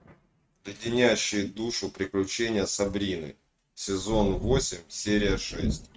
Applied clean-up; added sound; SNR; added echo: neural mask model RNNoise.